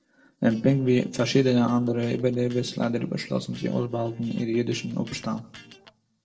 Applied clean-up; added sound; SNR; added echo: neural separator model SepFormer DNS4.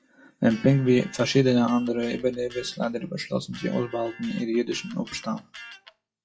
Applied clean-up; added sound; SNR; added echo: classical method WPE with log-MMSE.